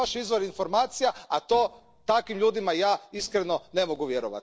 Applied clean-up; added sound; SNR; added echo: neural separator model SepFormer DNS4.